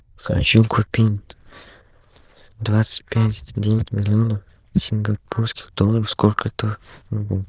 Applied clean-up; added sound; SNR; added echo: neural diffusion model UNIVERSE++.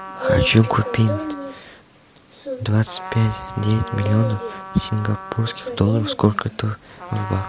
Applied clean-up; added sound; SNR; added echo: none; Trumpet; 15 dB; none.